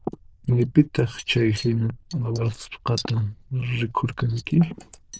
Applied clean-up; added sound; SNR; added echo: neural diffusion model UNIVERSE++.